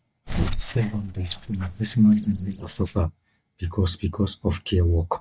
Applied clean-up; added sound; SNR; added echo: neural mask model DeepFilterNet 3.